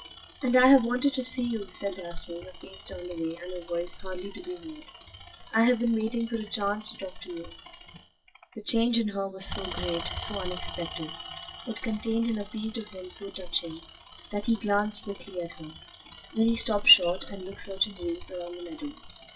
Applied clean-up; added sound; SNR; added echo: classical method WPE with log-MMSE.